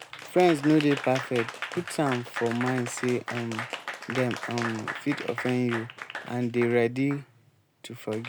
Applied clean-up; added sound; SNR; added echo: none; Applause / Crowd; 10 dB; none.